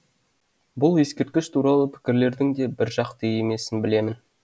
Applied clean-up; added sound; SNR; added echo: none; none; none; none.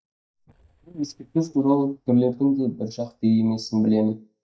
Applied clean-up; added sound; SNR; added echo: neural mask model DeepFilterNet 3.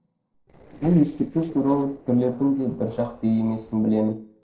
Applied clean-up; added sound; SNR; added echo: neural separator model SepFormer DNS4.